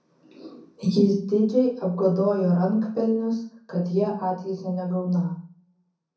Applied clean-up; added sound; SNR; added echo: none; none; none; reverberation time 0.6 s.